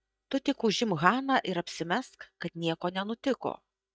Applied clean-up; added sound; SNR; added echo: neural mask model DeepFilterNet 3.